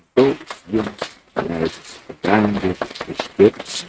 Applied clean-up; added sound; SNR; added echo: neural mask model RNNoise.